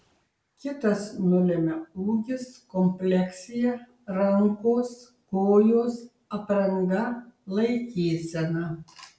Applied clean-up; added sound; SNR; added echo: none; none; none; none.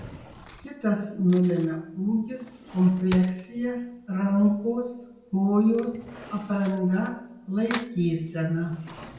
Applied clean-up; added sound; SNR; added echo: none; Cutlery, silverware / Drawer open or close; 17 dB; reverberation time 0.8 s.